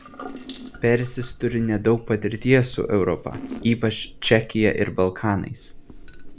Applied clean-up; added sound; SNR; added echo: none; Drip / Sink (filling or washing) / Water tap, faucet; 14 dB; none.